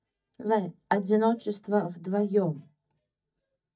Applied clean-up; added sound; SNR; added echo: neural mask model DeepFilterNet 3.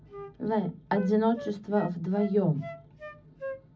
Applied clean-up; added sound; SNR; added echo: none; Wind instrument, woodwind instrument; 14 dB; reverberation time 0.4 s.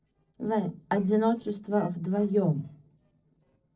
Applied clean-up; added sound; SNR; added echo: neural separator model SepFormer DNS4.